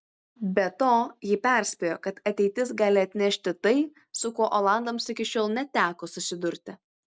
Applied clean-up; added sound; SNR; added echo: none; none; none; none.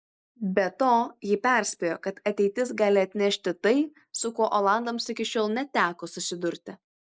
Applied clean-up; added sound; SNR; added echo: neural mask model Resemble Enhance denoiser.